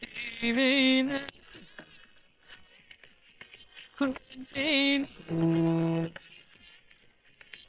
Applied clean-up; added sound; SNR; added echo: neural separator model SepFormer WHAM!.